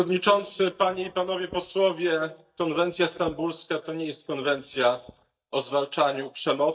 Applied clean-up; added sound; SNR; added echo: neural mask model DeepFilterNet 3.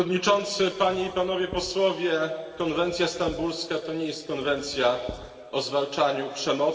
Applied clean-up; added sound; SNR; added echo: none; Writing; 19 dB; reverberation time 2.6 s.